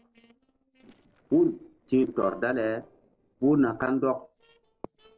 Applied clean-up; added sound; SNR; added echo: neural separator model SepFormer DNS4.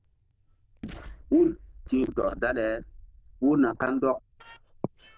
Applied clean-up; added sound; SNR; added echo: neural diffusion model UNIVERSE++.